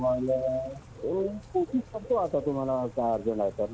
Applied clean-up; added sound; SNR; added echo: none; Bird / Rain; 18 dB; none.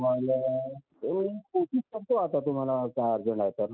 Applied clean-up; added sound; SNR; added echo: none; none; none; none.